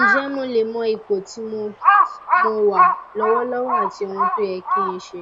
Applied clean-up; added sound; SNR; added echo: none; Crow; -3 dB; none.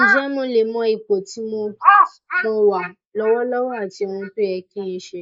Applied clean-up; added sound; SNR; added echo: neural mask model Resemble Enhance denoiser.